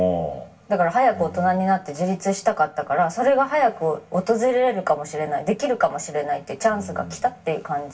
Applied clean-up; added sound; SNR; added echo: none; none; none; reverberation time 0.2 s.